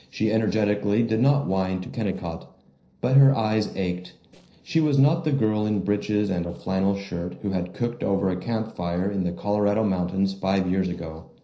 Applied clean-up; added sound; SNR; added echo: neural separator model SepFormer DNS4.